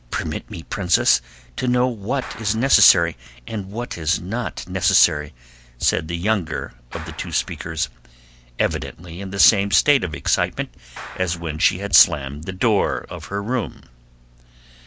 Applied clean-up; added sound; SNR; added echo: none; Clapping; 19 dB; none.